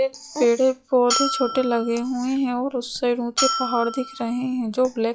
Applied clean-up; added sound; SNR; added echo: classical method log-MMSE.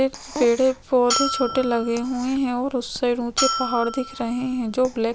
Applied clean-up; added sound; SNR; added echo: none; Bell; 7 dB; none.